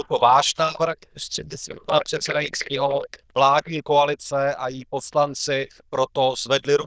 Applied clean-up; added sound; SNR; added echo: neural diffusion model UNIVERSE++.